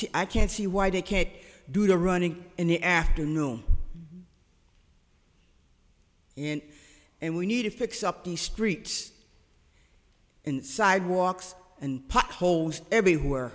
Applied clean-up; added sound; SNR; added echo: none; none; none; none.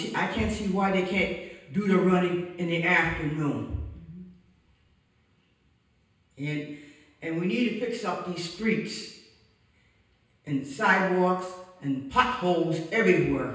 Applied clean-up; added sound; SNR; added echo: none; none; none; reverberation time 0.9 s.